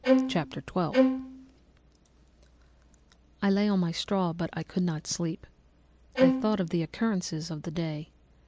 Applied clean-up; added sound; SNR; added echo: none; Bowed string instrument; -4 dB; none.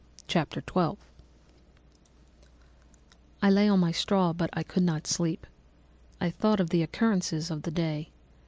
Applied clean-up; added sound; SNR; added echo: none; none; none; none.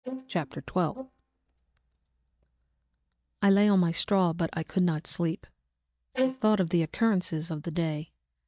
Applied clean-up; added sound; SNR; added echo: neural mask model DeepFilterNet 3.